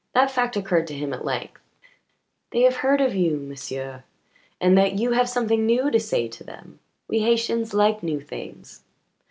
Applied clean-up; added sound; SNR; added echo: none; none; none; none.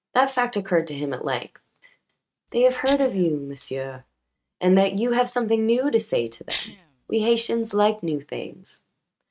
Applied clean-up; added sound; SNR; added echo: neural mask model RNNoise.